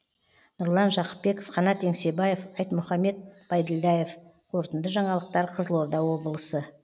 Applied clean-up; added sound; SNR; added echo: none; none; none; none.